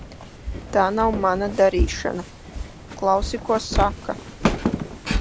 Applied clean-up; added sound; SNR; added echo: none; Walk, footsteps; 3 dB; none.